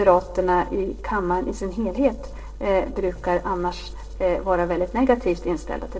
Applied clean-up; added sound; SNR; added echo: neural separator model SepFormer DNS4.